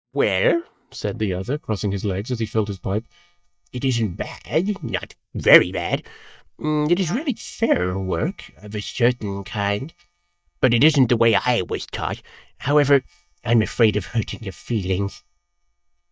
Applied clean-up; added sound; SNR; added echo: neural mask model DeepFilterNet 3.